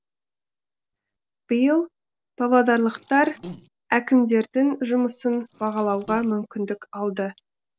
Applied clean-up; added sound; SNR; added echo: neural separator model SepFormer DNS4.